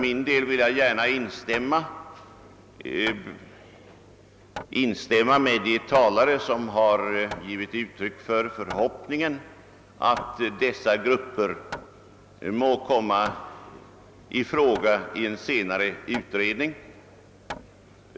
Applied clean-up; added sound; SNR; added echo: none; Hammer; 19 dB; none.